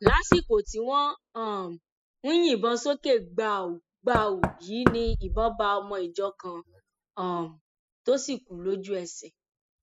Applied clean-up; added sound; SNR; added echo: classical method spectral subtraction.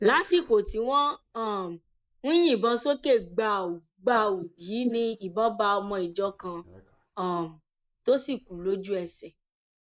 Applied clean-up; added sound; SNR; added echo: neural mask model Resemble Enhance denoiser.